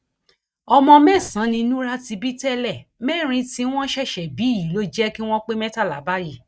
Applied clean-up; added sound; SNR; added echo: neural mask model DeepFilterNet 3.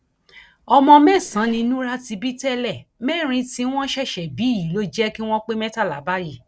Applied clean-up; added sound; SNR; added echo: neural separator model SepFormer DNS4.